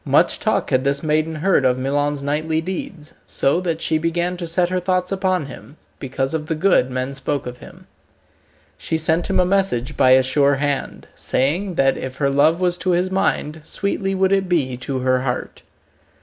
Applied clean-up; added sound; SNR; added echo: none; none; none; none.